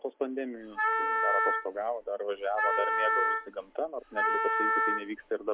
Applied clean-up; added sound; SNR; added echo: none; Wind instrument, woodwind instrument; -5 dB; none.